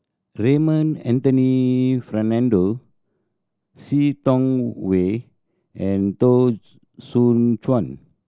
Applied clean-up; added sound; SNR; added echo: none; none; none; none.